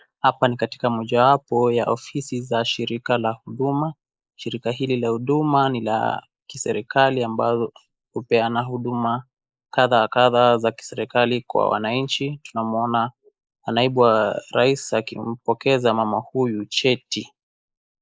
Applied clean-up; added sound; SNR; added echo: neural mask model Resemble Enhance denoiser.